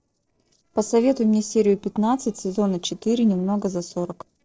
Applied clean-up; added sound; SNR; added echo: neural separator model SepFormer DNS4.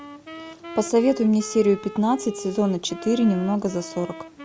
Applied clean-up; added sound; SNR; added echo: none; Wind instrument, woodwind instrument; 15 dB; none.